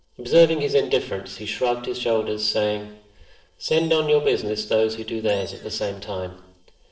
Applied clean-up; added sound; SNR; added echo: neural separator model SepFormer DNS4.